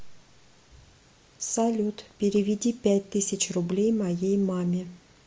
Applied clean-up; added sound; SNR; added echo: none; none; none; none.